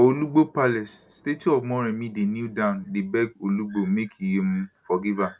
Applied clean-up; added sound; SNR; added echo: none; none; none; none.